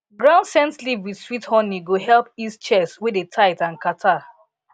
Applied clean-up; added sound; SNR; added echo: none; none; none; none.